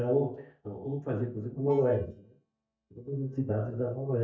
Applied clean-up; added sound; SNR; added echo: neural mask model DeepFilterNet 3.